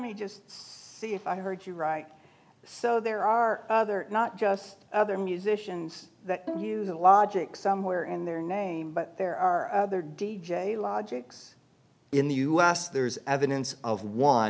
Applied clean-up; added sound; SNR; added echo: none; Bowed string instrument; 14 dB; none.